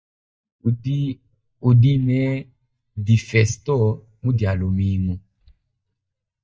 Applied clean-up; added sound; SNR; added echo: neural mask model DeepFilterNet 3.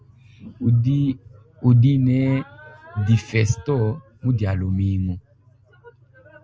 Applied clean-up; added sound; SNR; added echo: none; none; none; none.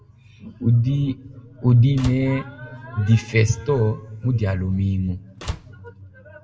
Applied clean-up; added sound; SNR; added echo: none; Slam; 14 dB; reverberation time 0.5 s.